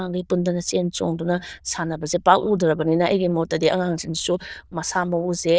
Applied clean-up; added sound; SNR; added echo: neural diffusion model UNIVERSE++.